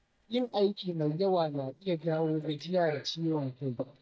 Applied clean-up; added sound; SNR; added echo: neural mask model DeepFilterNet 3.